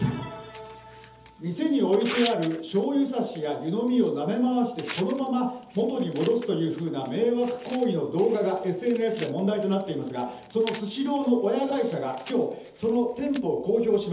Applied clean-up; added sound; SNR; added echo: none; Tearing; 19 dB; reverberation time 0.8 s.